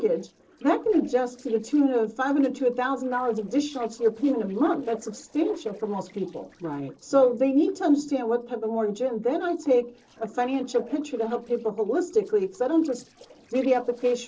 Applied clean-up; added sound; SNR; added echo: neural separator model SepFormer DNS4.